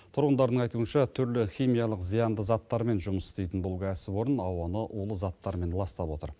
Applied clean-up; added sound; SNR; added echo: none; none; none; none.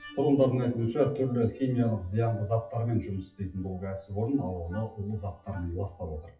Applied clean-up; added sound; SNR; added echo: classical method WPE with log-MMSE.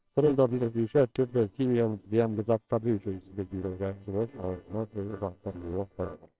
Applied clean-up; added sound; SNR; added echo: neural separator model SepFormer WHAMR!.